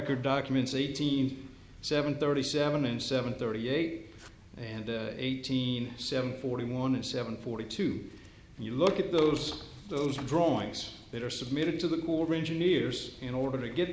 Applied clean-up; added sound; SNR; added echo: none; none; none; none.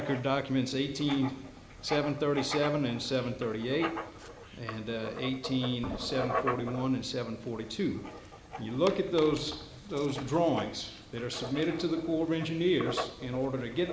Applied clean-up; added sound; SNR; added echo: none; Organ + Writing; 10 dB; none.